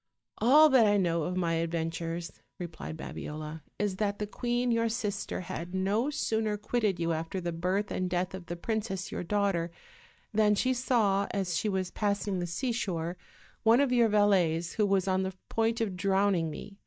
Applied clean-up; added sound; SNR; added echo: neural mask model DeepFilterNet 3.